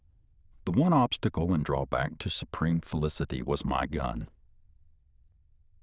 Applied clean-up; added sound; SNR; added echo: neural diffusion model UNIVERSE++.